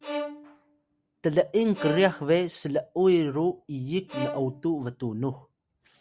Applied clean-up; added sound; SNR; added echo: none; Bowed string instrument; 12 dB; none.